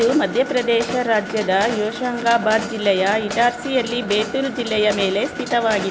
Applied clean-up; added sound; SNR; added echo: none; Mechanisms; 10 dB; none.